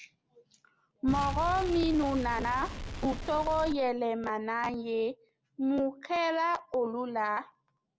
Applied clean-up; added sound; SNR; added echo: none; Explosion; 6 dB; none.